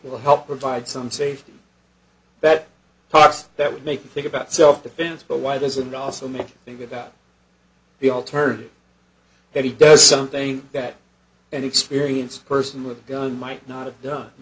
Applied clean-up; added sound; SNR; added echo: none; none; none; none.